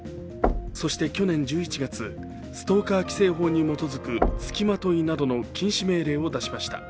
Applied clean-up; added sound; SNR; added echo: none; Knock; 7 dB; none.